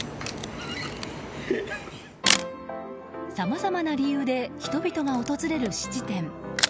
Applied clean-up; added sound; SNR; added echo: none; Camera; 5 dB; none.